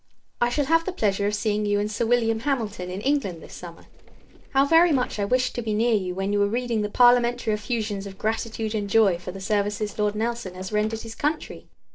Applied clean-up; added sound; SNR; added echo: neural separator model SepFormer DNS4.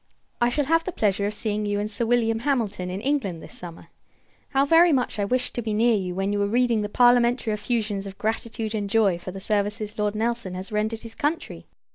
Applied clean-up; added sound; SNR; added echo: none; none; none; none.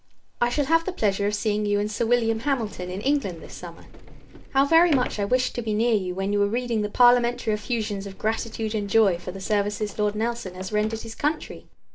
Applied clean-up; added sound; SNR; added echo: none; Sliding door; 18 dB; reverberation time 0.2 s.